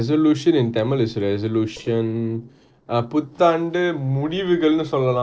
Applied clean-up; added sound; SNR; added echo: neural separator model SepFormer DNS4.